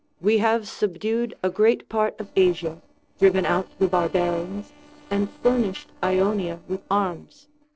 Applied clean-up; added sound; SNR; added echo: neural separator model SepFormer DNS4.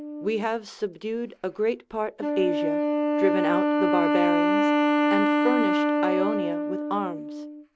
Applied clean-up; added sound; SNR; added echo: none; Wind instrument, woodwind instrument; -5 dB; none.